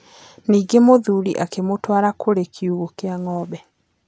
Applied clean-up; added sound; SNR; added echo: none; none; none; none.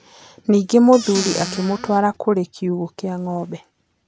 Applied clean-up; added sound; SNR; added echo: none; Squeak / Cupboard open or close; 9 dB; none.